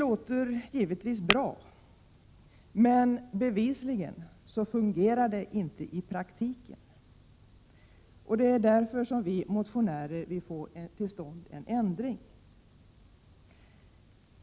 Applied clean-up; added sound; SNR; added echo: none; Tap / Glass; 2 dB; none.